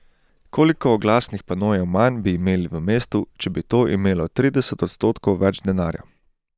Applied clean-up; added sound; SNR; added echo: none; none; none; none.